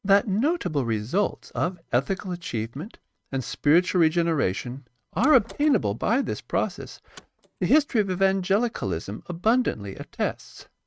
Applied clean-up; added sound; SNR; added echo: neural mask model RNNoise.